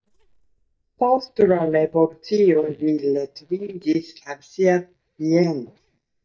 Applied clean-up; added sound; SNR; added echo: neural mask model DeepFilterNet 3.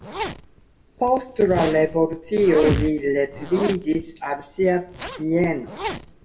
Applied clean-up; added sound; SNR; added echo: none; Zipper (clothing); 9 dB; reverberation time 0.6 s.